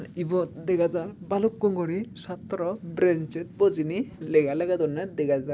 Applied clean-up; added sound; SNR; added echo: none; Fire; 19 dB; none.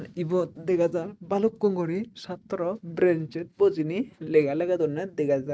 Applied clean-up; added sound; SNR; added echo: neural mask model RNNoise.